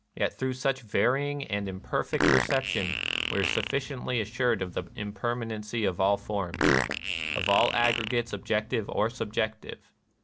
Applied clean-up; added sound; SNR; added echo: none; Fart; 2 dB; none.